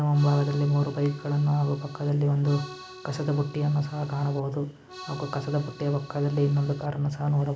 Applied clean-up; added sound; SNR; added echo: none; Accordion; 18 dB; none.